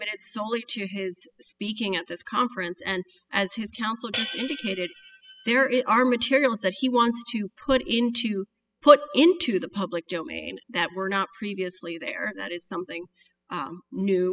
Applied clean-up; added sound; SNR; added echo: classical method spectral subtraction.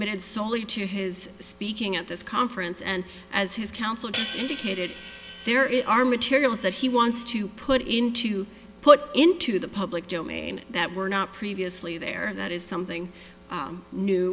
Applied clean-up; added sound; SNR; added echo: none; Hi-hat; 9 dB; none.